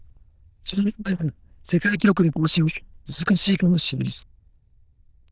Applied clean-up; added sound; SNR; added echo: neural diffusion model UNIVERSE++.